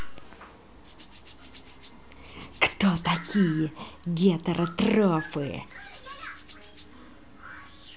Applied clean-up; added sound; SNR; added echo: none; Rattle (instrument); 11 dB; none.